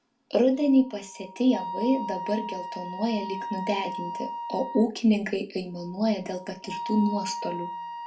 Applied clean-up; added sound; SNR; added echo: none; Wind instrument, woodwind instrument; 9 dB; reverberation time 0.2 s.